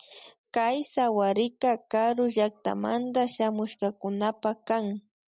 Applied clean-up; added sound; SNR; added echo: none; none; none; none.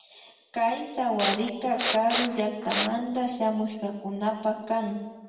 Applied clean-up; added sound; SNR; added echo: none; Respiratory sounds; 3 dB; reverberation time 1.1 s.